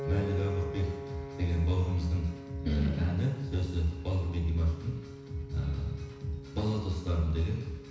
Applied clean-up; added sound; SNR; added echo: none; Piano; 12 dB; reverberation time 1.0 s.